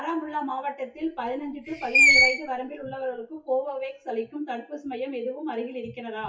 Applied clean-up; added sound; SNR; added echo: classical method WPE with log-MMSE.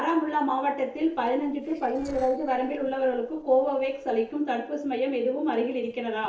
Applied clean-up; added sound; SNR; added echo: neural separator model SepFormer DNS4.